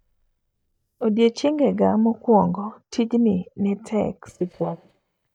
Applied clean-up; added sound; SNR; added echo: neural mask model DeepFilterNet 3.